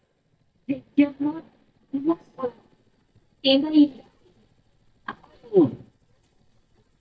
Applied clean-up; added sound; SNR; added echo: neural mask model DeepFilterNet 3.